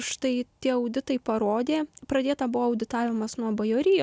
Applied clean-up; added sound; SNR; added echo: none; none; none; none.